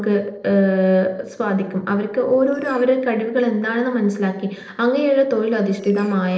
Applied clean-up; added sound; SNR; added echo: neural separator model SepFormer DNS4.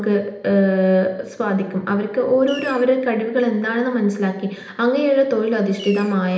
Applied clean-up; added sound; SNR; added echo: none; Fireworks; 17 dB; reverberation time 0.8 s.